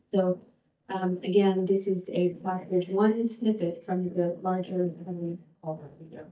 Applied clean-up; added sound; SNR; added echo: neural mask model DeepFilterNet 3.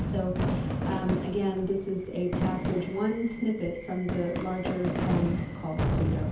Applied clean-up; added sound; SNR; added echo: none; Fireworks; 0 dB; reverberation time 0.5 s.